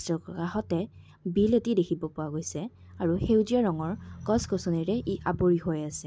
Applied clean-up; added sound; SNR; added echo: none; none; none; none.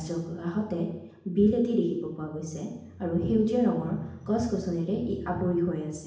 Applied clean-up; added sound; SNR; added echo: none; none; none; reverberation time 0.8 s.